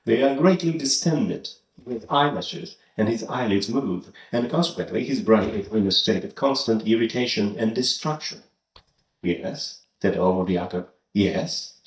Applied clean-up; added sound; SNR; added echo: neural mask model DeepFilterNet 3.